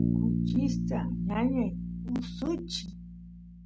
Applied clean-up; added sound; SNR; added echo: none; Bass guitar; -2 dB; none.